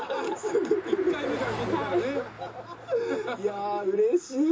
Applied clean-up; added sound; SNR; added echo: none; Car passing by; 14 dB; reverberation time 0.2 s.